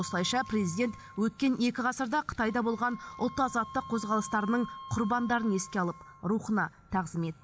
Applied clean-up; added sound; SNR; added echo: none; Wind instrument, woodwind instrument; 17 dB; none.